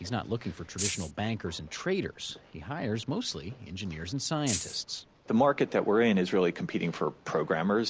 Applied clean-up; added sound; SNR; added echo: none; Rattle (instrument); 4 dB; none.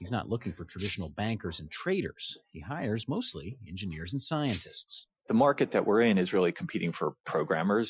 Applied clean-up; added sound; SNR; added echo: classical method Wiener filter.